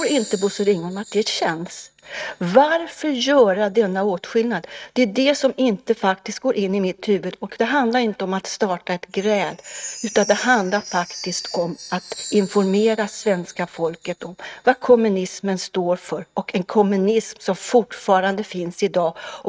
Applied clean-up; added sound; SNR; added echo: neural mask model RNNoise.